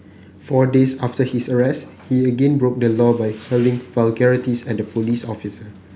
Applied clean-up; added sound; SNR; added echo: none; none; none; none.